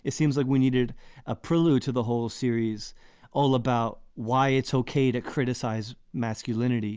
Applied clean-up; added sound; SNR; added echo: none; none; none; none.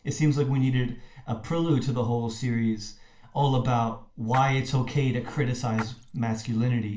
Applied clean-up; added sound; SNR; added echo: none; Splash, splatter; 17 dB; reverberation time 0.4 s.